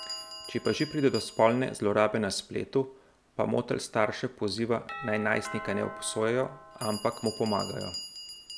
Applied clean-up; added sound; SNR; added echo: none; Bell + Doorbell; 13 dB; none.